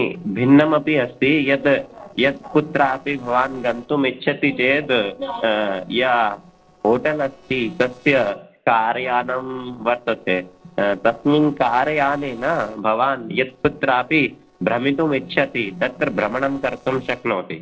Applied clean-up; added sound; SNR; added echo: neural separator model SepFormer DNS4.